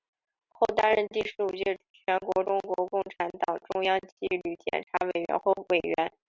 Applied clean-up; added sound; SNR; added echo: none; none; none; none.